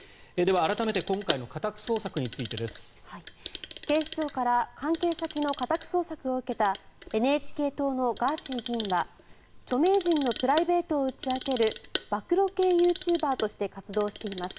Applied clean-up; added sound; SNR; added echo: none; Clock; 2 dB; none.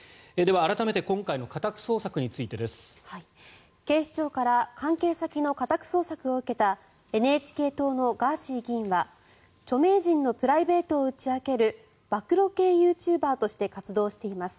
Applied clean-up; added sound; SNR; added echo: none; none; none; none.